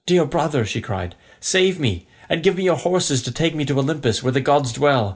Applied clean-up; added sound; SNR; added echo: none; none; none; none.